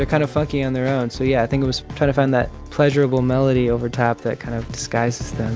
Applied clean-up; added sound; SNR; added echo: none; none; none; none.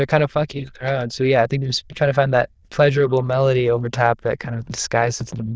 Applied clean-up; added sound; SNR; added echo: neural diffusion model UNIVERSE++.